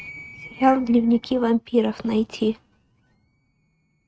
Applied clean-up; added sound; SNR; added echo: neural mask model RNNoise.